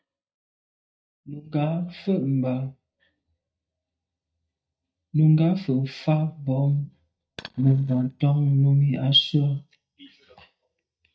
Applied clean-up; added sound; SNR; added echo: neural mask model DeepFilterNet 3.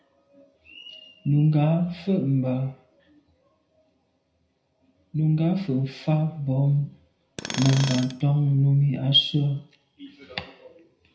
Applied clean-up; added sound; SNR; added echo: none; Tools; 9 dB; reverberation time 0.5 s.